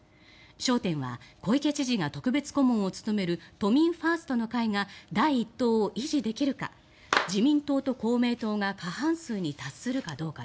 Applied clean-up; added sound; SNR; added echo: none; Clapping; 5 dB; none.